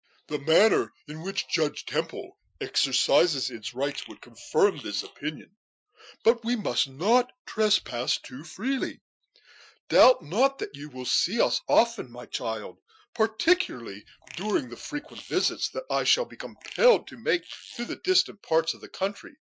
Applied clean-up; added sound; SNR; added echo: classical method Wiener filter.